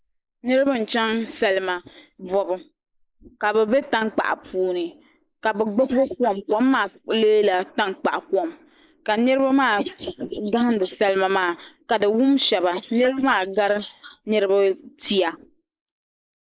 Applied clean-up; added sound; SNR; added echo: neural mask model Resemble Enhance denoiser.